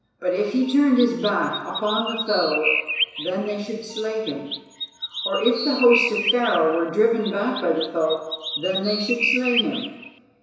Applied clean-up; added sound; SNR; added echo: none; Chirp, tweet; 5 dB; reverberation time 1.0 s.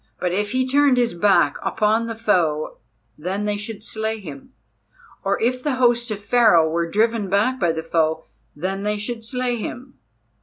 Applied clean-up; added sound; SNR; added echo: none; none; none; none.